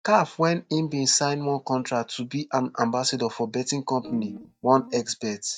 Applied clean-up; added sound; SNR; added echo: neural mask model DeepFilterNet 3.